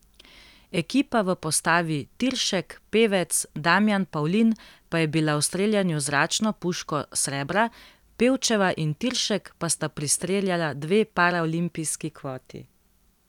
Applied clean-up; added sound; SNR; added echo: none; none; none; none.